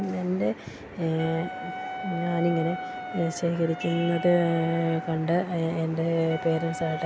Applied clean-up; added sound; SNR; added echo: none; Wind instrument, woodwind instrument; 11 dB; none.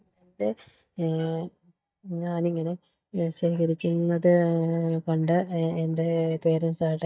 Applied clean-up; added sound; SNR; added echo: neural mask model DeepFilterNet 3.